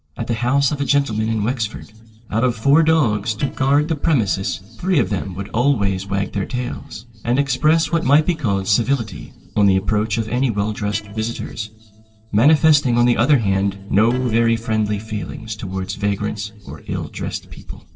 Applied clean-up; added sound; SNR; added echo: neural separator model SepFormer DNS4.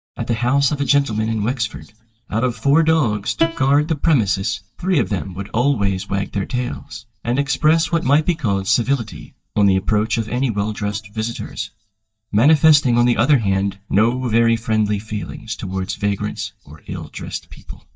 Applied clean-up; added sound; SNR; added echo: neural mask model DeepFilterNet 3.